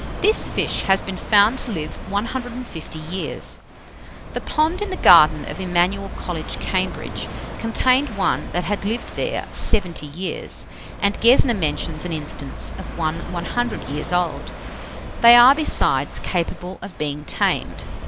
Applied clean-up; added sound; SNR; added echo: none; Walk, footsteps / Waves, surf / Wind; 10 dB; none.